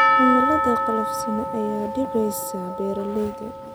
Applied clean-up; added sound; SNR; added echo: none; Percussion; -2 dB; none.